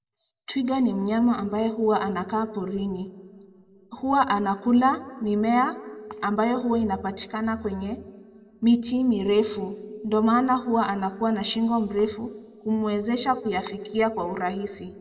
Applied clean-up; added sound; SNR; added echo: none; Telephone; 20 dB; reverberation time 0.6 s.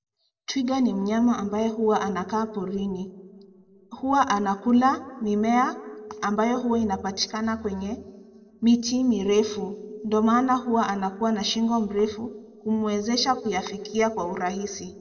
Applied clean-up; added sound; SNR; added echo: neural separator model SepFormer DNS4.